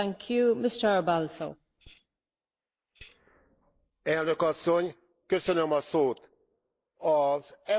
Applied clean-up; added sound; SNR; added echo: neural mask model Resemble Enhance denoiser.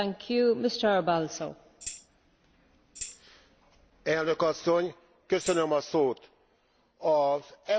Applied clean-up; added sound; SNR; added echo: none; Tambourine; 14 dB; none.